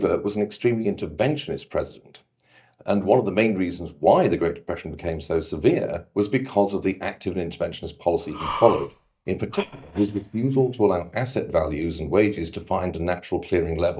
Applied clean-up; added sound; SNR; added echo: neural mask model DeepFilterNet 3.